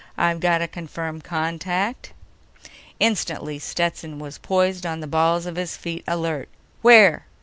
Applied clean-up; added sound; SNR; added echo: none; none; none; none.